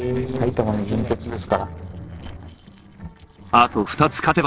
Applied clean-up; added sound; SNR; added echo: neural separator model SepFormer DNS4.